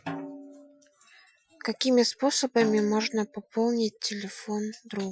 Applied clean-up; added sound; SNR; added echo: classical method Wiener filter.